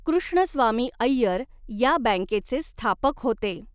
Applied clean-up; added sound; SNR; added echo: none; none; none; none.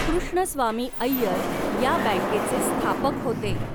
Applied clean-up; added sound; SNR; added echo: none; Sliding door; 1 dB; none.